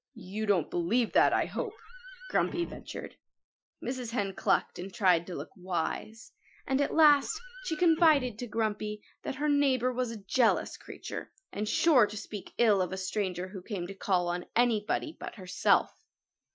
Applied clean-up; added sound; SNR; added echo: classical method Wiener filter.